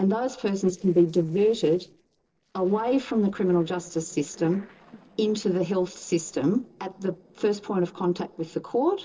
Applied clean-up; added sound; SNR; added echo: neural separator model SepFormer DNS4.